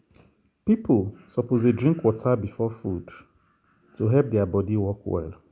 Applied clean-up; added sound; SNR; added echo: none; none; none; none.